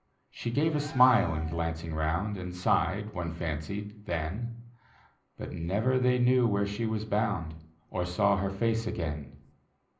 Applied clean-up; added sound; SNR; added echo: none; Cheering; 18 dB; reverberation time 0.5 s.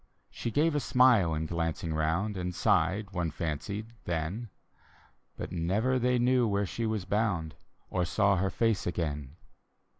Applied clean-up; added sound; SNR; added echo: none; none; none; none.